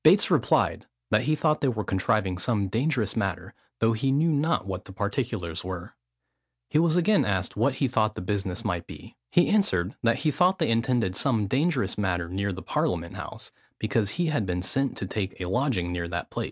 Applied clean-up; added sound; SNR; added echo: none; none; none; none.